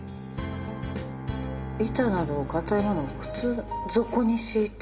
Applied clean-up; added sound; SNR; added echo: none; Bowed string instrument; 10 dB; reverberation time 1.3 s.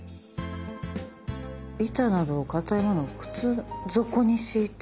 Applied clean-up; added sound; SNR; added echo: none; none; none; none.